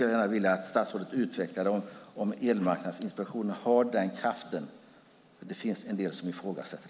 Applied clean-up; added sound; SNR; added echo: none; none; none; none.